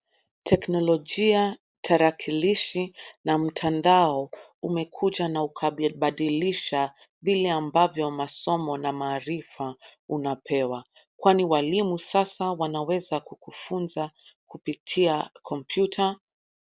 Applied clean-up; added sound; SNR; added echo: none; none; none; none.